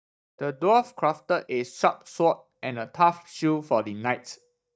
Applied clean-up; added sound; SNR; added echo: neural mask model DeepFilterNet 3.